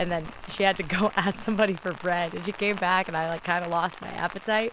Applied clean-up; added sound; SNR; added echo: none; Rain; 14 dB; none.